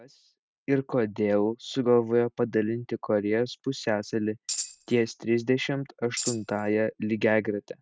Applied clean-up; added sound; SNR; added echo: neural mask model RNNoise.